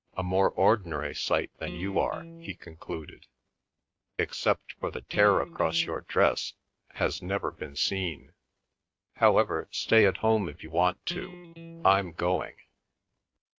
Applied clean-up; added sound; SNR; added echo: neural mask model RNNoise.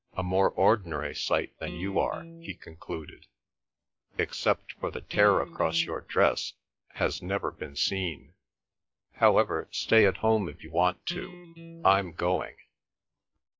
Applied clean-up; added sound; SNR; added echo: classical method log-MMSE.